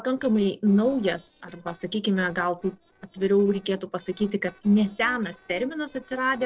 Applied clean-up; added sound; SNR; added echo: neural separator model SepFormer DNS4.